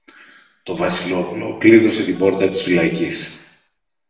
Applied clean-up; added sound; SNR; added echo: neural separator model SepFormer DNS4.